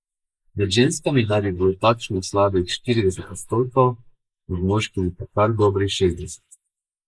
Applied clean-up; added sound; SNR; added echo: neural mask model Resemble Enhance denoiser.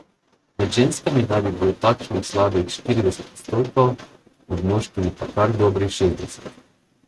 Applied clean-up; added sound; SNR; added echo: neural mask model RNNoise.